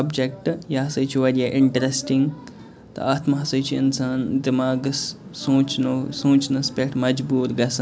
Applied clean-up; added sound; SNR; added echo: none; none; none; none.